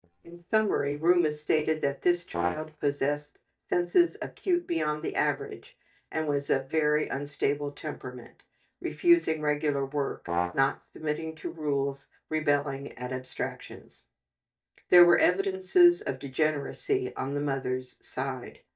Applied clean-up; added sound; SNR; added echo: neural mask model DeepFilterNet 3.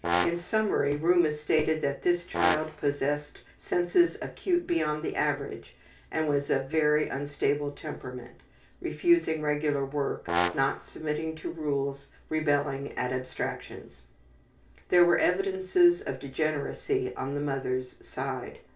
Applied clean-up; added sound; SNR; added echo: none; Brass instrument; 4 dB; reverberation time 0.3 s.